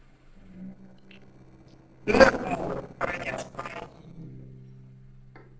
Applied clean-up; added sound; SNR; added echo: neural separator model SepFormer DNS4.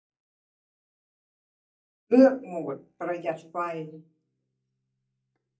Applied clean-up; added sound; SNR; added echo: neural mask model DeepFilterNet 3.